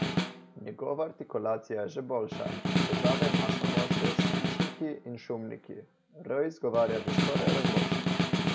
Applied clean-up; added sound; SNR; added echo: none; Snare drum; -3 dB; none.